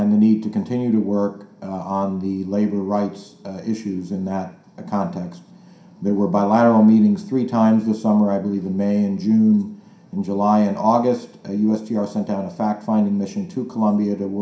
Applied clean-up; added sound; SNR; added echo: none; none; none; reverberation time 0.5 s.